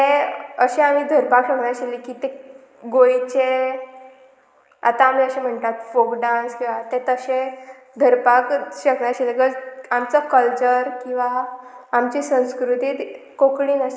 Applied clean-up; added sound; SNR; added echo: neural mask model Resemble Enhance denoiser.